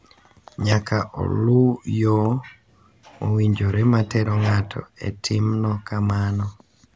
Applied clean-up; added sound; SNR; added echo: none; none; none; none.